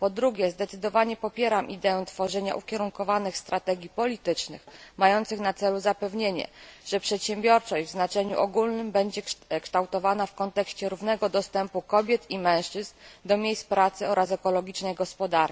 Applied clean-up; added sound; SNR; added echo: none; none; none; none.